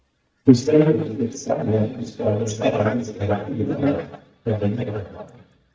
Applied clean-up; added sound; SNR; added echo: neural mask model DeepFilterNet 3.